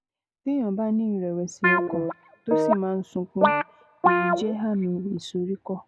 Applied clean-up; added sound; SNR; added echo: none; Guitar; -3 dB; none.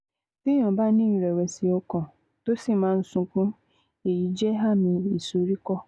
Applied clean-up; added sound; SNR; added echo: none; none; none; none.